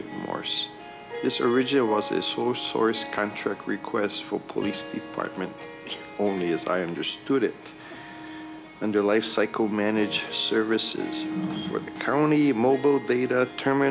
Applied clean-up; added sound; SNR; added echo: none; Harp; 13 dB; none.